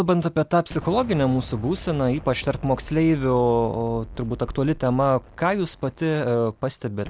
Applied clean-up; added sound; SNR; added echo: none; Explosion; 18 dB; none.